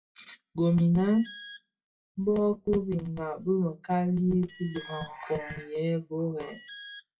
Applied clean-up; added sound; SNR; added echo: classical method WPE with log-MMSE.